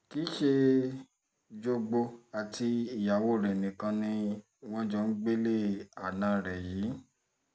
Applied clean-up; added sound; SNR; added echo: none; none; none; none.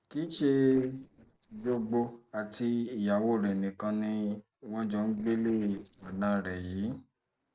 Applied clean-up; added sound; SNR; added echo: neural separator model SepFormer DNS4.